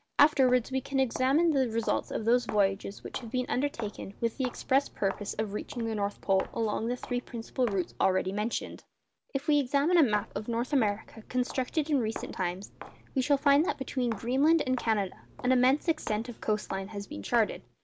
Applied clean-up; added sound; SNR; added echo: none; Walk, footsteps; 18 dB; none.